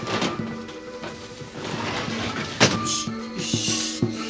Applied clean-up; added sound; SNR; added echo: none; Tambourine; 5 dB; none.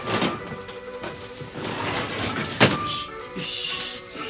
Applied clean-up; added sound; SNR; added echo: none; none; none; none.